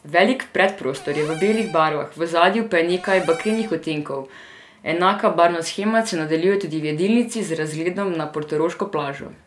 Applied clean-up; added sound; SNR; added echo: none; Cupboard open or close / Door; 17 dB; none.